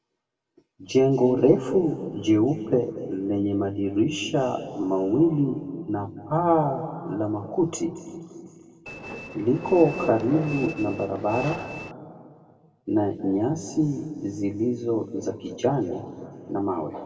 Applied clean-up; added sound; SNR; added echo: none; Train; 11 dB; reverberation time 2.3 s.